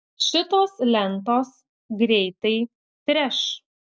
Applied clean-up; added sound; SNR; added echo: none; none; none; none.